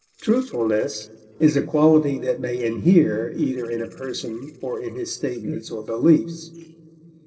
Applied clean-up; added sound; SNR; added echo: neural separator model SepFormer DNS4.